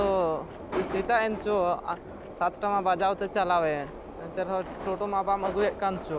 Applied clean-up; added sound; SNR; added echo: none; Subway, metro, underground; 10 dB; none.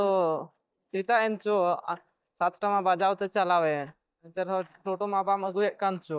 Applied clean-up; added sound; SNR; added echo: neural mask model DeepFilterNet 3.